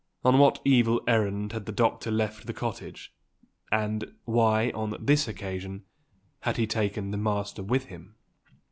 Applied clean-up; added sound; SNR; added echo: none; none; none; none.